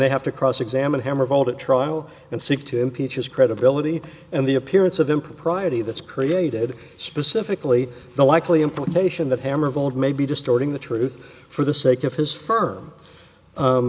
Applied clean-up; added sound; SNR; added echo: none; none; none; none.